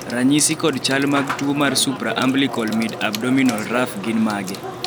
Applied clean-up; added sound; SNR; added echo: none; Sink (filling or washing) / Water tap, faucet / Water; 10 dB; none.